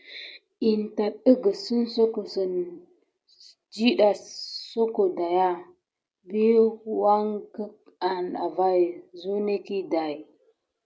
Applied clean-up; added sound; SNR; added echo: none; none; none; none.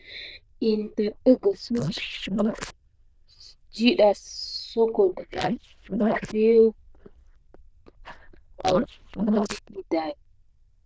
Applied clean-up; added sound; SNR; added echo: neural diffusion model UNIVERSE++.